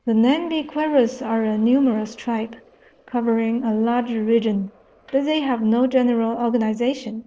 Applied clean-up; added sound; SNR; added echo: neural separator model SepFormer DNS4.